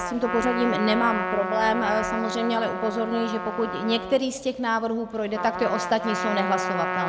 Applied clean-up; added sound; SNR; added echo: none; Trumpet; 4 dB; none.